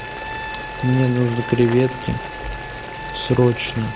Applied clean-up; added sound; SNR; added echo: none; Boiling + Trumpet; 9 dB; none.